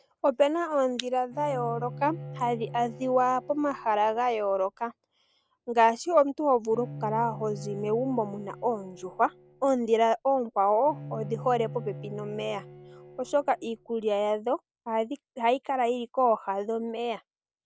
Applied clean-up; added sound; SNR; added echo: none; Bowed string instrument; 14 dB; none.